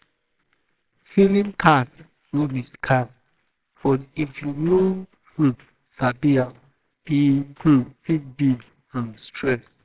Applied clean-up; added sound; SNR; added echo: neural separator model SepFormer WHAMR!.